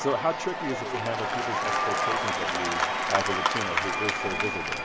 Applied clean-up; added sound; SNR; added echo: none; Applause / Crowd / Cheering; -5 dB; none.